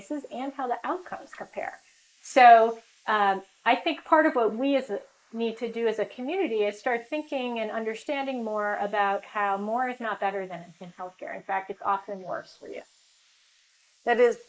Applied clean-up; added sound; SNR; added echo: neural mask model Resemble Enhance denoiser.